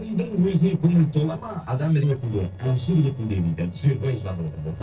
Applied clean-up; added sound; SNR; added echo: neural separator model SepFormer DNS4.